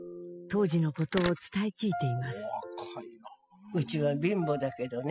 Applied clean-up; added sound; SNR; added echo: classical method spectral subtraction.